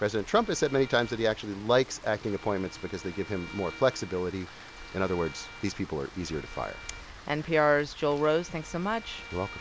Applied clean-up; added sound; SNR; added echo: none; Rain + Bowed string instrument; 15 dB; none.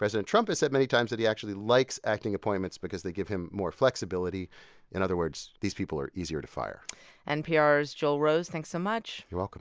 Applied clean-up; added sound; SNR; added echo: none; none; none; none.